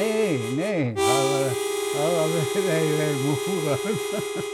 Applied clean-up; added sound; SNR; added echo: none; Harmonica; 1 dB; none.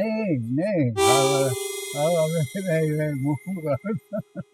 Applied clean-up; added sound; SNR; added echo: classical method spectral subtraction.